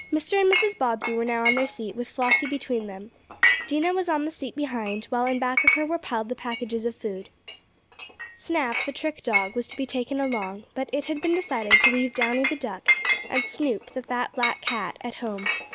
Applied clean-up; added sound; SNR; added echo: none; Chink, clink; 1 dB; none.